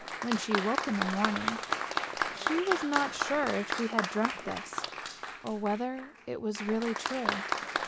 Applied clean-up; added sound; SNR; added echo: none; Applause; 1 dB; none.